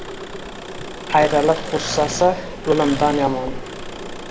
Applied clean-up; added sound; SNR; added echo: none; Engine + Writing; 8 dB; none.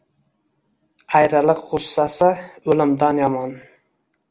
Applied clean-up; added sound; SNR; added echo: none; none; none; none.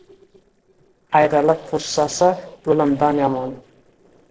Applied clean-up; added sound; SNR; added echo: neural separator model SepFormer DNS4.